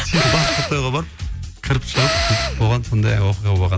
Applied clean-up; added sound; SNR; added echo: none; Tools; 5 dB; none.